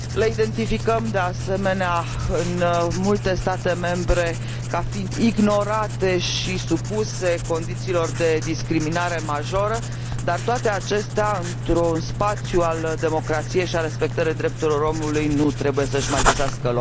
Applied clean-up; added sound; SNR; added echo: none; Writing; 4 dB; none.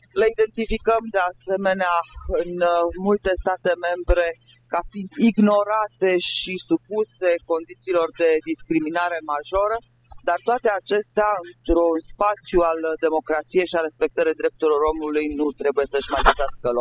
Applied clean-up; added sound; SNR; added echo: classical method spectral subtraction.